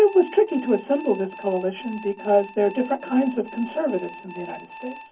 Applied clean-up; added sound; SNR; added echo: none; Alarm; 16 dB; reverberation time 0.3 s.